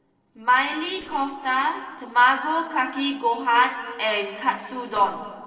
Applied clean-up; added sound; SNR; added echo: neural separator model SepFormer DNS4.